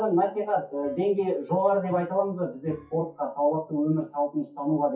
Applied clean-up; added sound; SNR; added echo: classical method WPE with log-MMSE.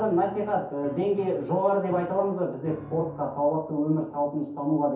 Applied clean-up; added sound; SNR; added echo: none; Piano; 19 dB; reverberation time 0.6 s.